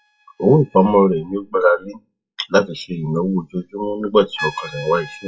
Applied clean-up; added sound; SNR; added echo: classical method WPE with log-MMSE.